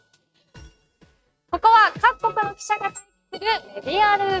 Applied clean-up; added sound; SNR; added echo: neural mask model RNNoise.